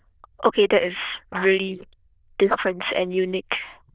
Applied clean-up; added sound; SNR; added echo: neural diffusion model UNIVERSE++.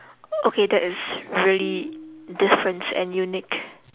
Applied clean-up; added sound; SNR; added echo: none; Tabla; 16 dB; none.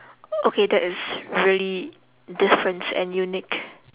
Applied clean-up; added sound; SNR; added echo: none; none; none; none.